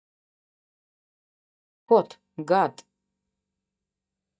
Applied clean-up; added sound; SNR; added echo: neural mask model DeepFilterNet 3.